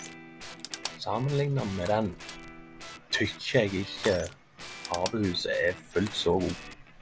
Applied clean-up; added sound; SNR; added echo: none; Crushing + Guitar; 12 dB; none.